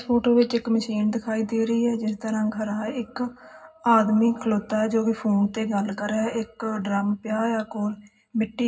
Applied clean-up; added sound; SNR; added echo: none; none; none; reverberation time 0.4 s.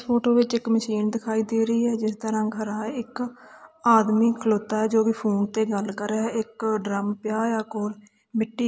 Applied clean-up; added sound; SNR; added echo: none; none; none; none.